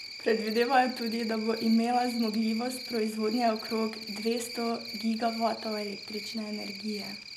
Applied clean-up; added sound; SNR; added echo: none; Cricket; 11 dB; none.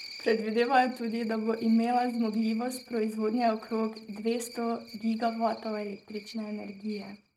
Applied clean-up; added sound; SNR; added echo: neural mask model RNNoise.